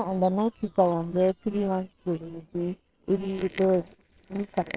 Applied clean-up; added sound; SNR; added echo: neural separator model SepFormer WHAMR!.